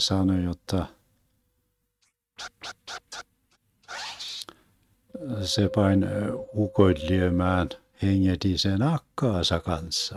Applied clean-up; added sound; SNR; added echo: neural mask model RNNoise.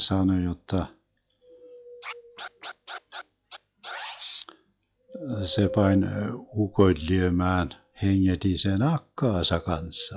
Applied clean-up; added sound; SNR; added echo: classical method log-MMSE.